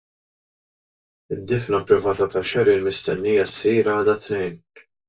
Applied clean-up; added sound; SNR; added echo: neural mask model DeepFilterNet 3.